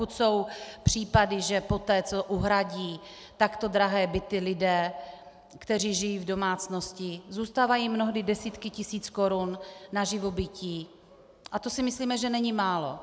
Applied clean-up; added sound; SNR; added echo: none; none; none; none.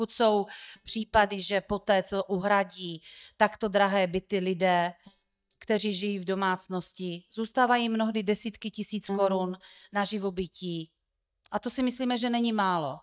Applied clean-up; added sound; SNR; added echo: neural mask model DeepFilterNet 3.